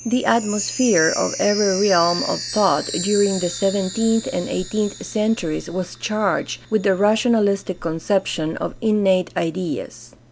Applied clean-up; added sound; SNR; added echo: none; Chime; 12 dB; none.